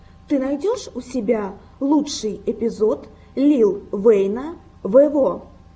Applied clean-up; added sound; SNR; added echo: none; none; none; none.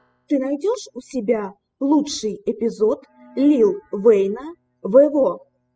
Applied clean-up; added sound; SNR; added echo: classical method spectral subtraction.